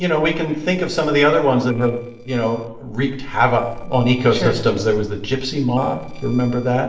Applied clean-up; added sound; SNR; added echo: neural separator model SepFormer DNS4.